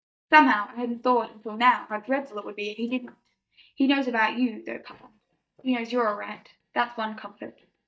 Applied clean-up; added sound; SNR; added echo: neural mask model DeepFilterNet 3.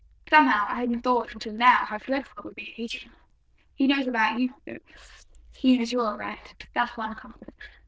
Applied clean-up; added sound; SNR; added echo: neural diffusion model UNIVERSE++.